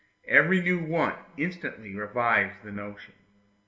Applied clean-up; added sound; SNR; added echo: none; none; none; reverberation time 1.3 s.